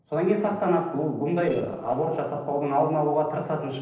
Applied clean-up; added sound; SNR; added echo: neural separator model SepFormer DNS4.